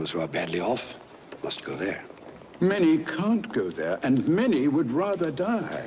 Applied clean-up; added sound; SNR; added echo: none; none; none; none.